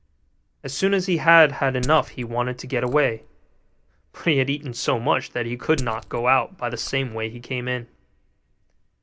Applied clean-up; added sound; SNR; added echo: none; Glass; 17 dB; none.